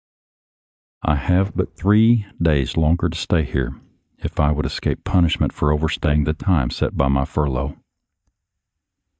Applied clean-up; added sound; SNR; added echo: neural mask model DeepFilterNet 3.